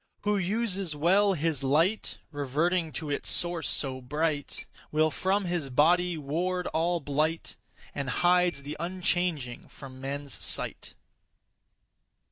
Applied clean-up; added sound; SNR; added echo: neural mask model DeepFilterNet 3.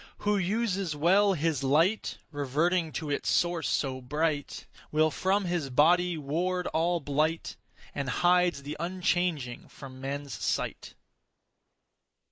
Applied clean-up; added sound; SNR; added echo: neural mask model Resemble Enhance denoiser.